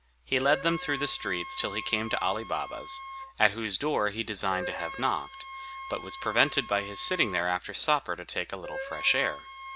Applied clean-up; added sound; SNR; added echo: none; Wind instrument, woodwind instrument; 11 dB; none.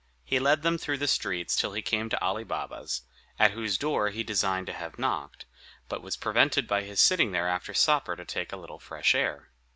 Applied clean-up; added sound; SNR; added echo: none; none; none; none.